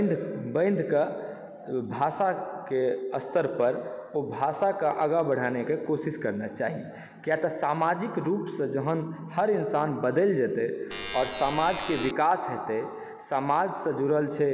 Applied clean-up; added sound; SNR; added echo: none; Alarm; 7 dB; none.